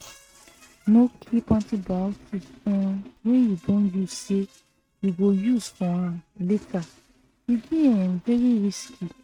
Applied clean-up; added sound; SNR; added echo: neural mask model RNNoise.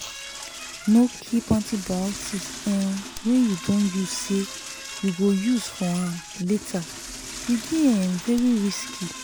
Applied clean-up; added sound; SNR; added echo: none; Toilet flush / Door; 12 dB; none.